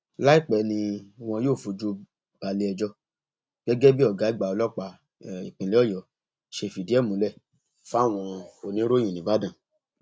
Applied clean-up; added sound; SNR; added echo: none; none; none; none.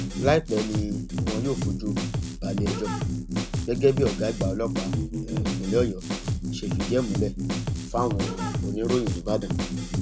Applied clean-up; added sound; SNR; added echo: none; Drum kit; -1 dB; none.